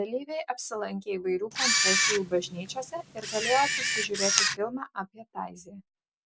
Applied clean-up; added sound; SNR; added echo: none; Camera; -4 dB; none.